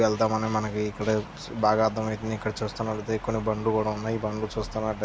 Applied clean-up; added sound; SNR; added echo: none; Idling; 19 dB; none.